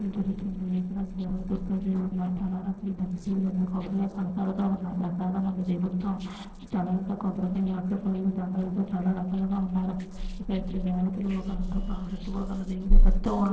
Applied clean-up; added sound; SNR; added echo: neural separator model SepFormer DNS4.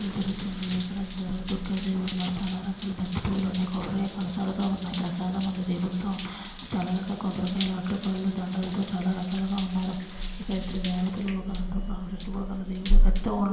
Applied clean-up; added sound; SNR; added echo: none; Drip / Trickle, dribble / Bathtub (filling or washing) / Water tap, faucet; 0 dB; reverberation time 1.3 s.